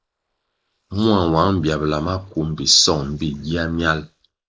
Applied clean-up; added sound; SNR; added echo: neural mask model Resemble Enhance denoiser.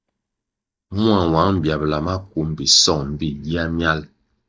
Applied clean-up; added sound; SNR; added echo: neural mask model DeepFilterNet 3.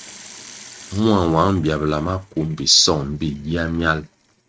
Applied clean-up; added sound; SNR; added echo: neural mask model RNNoise.